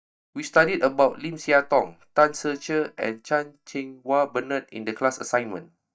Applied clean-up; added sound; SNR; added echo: neural mask model DeepFilterNet 3.